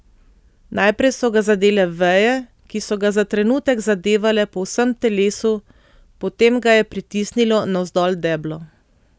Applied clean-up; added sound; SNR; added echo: none; none; none; none.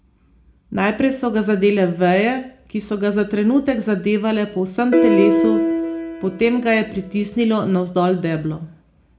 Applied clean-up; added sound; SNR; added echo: none; Piano; 1 dB; reverberation time 0.4 s.